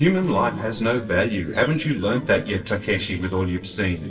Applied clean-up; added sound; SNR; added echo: neural separator model SepFormer DNS4.